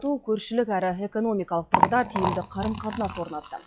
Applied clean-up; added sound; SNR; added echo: classical method log-MMSE.